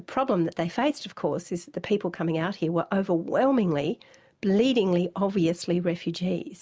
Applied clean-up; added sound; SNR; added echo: none; none; none; none.